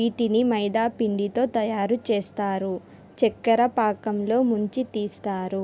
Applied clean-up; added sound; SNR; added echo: none; none; none; none.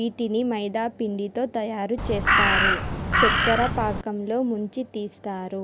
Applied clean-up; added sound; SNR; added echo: none; Crow; -5 dB; none.